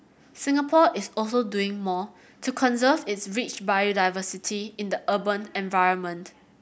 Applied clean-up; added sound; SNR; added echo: none; none; none; none.